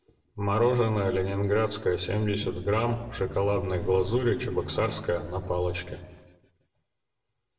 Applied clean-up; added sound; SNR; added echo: none; Vehicle; 14 dB; reverberation time 0.9 s.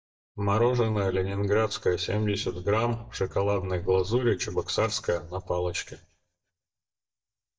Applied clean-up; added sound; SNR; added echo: neural mask model DeepFilterNet 3.